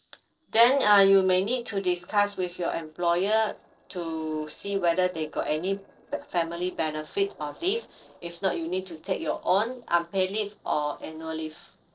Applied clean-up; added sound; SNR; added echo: neural separator model SepFormer DNS4.